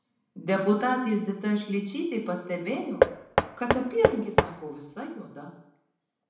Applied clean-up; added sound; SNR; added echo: none; Knock; -3 dB; reverberation time 0.7 s.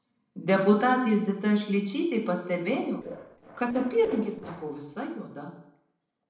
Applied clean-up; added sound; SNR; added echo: neural separator model SepFormer DNS4.